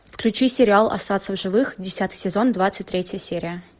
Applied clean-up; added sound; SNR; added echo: none; none; none; none.